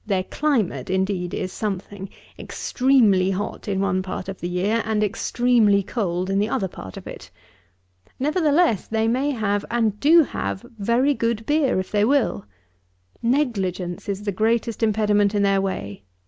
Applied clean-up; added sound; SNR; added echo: none; none; none; none.